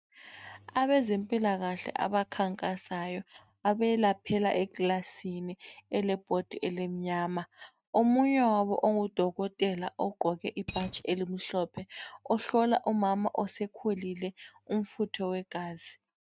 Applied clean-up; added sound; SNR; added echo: neural mask model RNNoise.